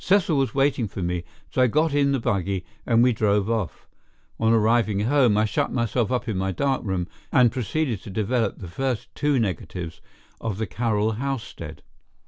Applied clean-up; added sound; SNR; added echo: none; none; none; none.